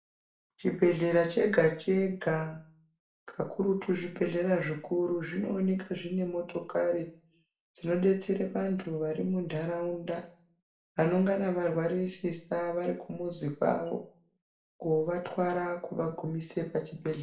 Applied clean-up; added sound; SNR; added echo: none; none; none; reverberation time 0.4 s.